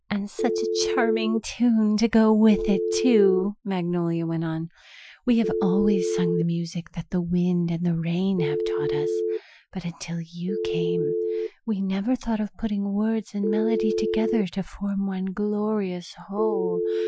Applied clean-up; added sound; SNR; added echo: classical method Wiener filter.